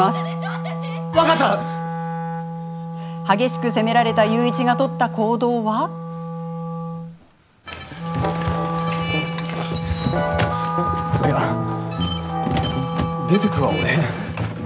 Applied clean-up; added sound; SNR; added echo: none; Wind instrument, woodwind instrument; 4 dB; none.